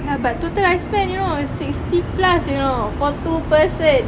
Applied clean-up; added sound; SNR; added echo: none; none; none; none.